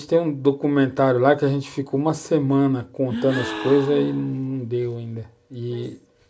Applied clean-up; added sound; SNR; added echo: none; Gasp; 12 dB; reverberation time 0.2 s.